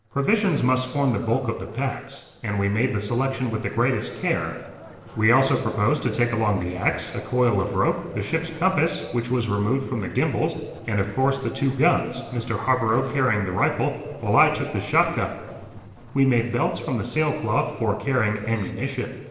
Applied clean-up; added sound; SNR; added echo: neural separator model SepFormer DNS4.